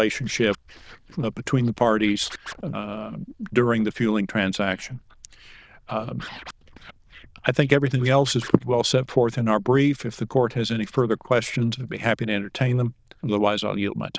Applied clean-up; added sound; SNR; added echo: neural diffusion model UNIVERSE++.